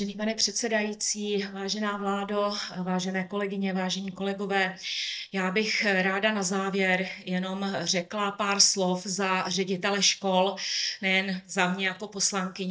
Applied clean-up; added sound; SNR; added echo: neural mask model DeepFilterNet 3.